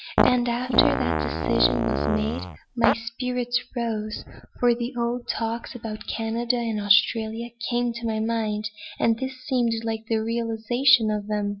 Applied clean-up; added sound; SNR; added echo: none; Fart; -1 dB; none.